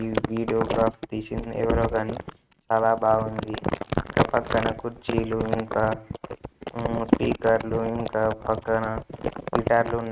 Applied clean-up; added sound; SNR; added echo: neural mask model RNNoise.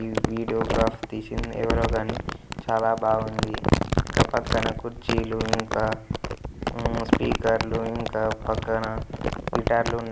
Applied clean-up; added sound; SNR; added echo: none; Crumpling, crinkling; 0 dB; none.